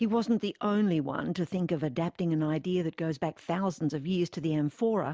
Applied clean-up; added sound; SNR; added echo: none; none; none; none.